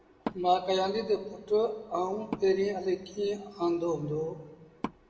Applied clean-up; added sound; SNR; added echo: none; Wood; 15 dB; reverberation time 1.1 s.